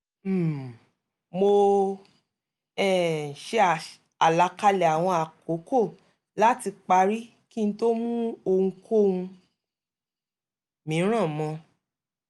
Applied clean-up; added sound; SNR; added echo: none; none; none; none.